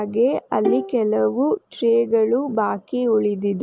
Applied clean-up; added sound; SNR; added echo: none; Bowed string instrument; 8 dB; none.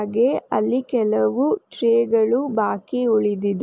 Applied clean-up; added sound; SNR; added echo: none; none; none; none.